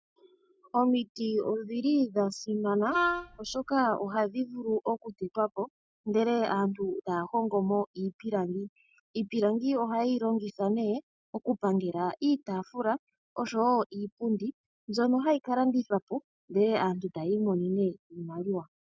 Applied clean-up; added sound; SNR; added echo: neural mask model RNNoise.